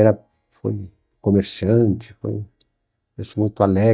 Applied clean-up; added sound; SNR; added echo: neural mask model DeepFilterNet 3.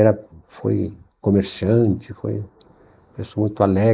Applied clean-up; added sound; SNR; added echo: neural mask model Resemble Enhance denoiser.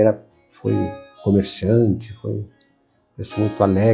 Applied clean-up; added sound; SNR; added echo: classical method log-MMSE.